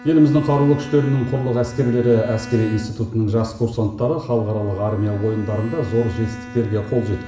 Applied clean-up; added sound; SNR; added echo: none; Bowed string instrument; 17 dB; reverberation time 0.8 s.